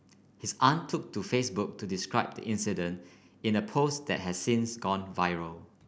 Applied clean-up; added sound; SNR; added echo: none; none; none; none.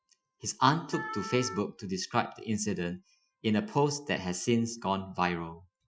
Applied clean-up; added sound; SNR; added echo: classical method Wiener filter.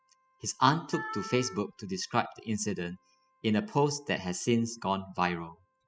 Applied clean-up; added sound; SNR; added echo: classical method spectral subtraction.